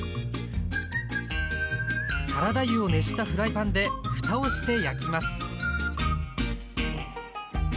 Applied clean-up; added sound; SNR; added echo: none; none; none; none.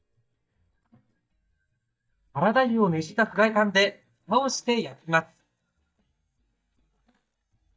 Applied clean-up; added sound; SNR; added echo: neural mask model DeepFilterNet 3.